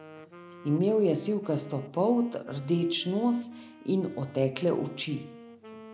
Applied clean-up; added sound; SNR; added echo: none; Wind instrument, woodwind instrument; 19 dB; none.